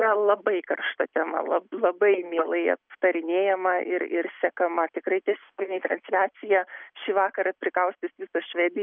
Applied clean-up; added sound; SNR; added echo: none; none; none; none.